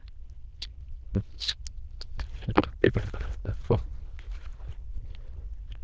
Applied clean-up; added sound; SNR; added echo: neural diffusion model UNIVERSE++.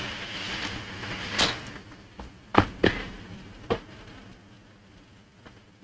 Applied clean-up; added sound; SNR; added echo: neural mask model RNNoise.